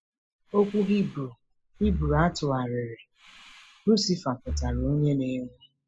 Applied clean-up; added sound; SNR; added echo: classical method spectral subtraction.